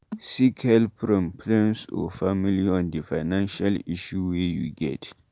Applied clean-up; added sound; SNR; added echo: none; none; none; none.